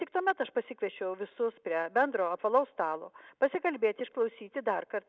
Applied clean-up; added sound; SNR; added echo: none; none; none; none.